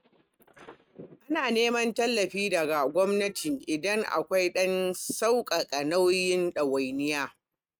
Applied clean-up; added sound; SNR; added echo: neural mask model RNNoise.